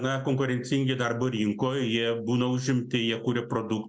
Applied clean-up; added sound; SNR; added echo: none; none; none; none.